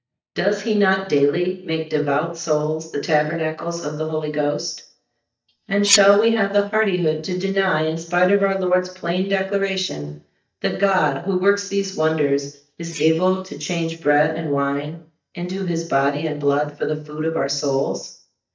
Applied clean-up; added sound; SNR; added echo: neural mask model DeepFilterNet 3.